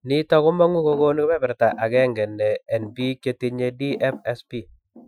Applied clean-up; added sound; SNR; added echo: classical method Wiener filter.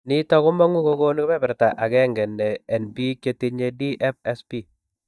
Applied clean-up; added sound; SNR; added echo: neural mask model DeepFilterNet 3.